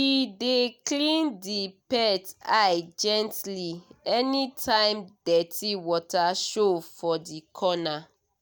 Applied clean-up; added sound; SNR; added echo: none; none; none; none.